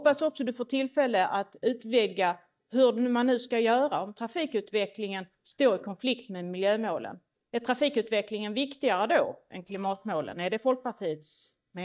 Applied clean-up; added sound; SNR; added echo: neural mask model DeepFilterNet 3.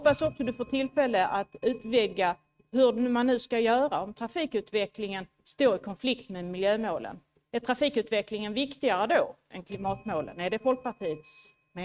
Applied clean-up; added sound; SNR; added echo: neural mask model RNNoise.